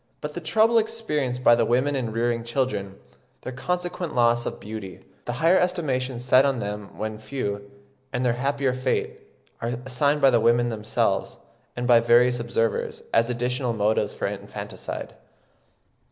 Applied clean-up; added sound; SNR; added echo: none; none; none; none.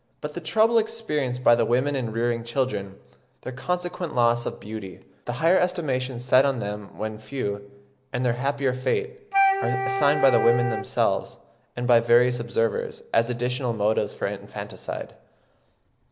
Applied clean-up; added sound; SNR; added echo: none; Wind instrument, woodwind instrument; 2 dB; none.